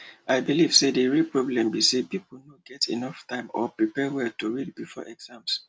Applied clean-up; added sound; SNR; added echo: none; none; none; none.